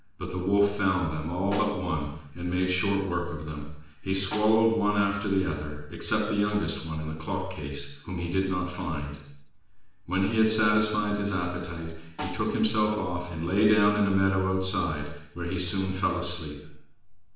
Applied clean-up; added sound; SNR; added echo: none; Snare drum; 17 dB; reverberation time 0.7 s.